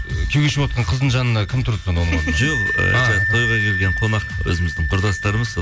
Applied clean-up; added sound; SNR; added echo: none; Wind instrument, woodwind instrument; 6 dB; none.